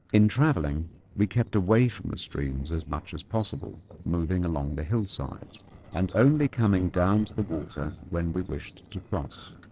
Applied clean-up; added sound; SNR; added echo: neural separator model SepFormer DNS4.